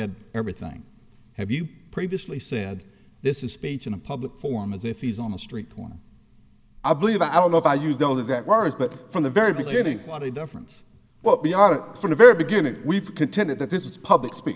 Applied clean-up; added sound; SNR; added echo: none; none; none; none.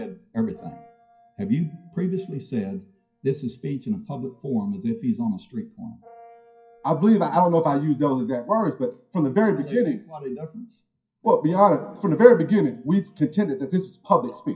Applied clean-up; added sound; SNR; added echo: classical method WPE with log-MMSE.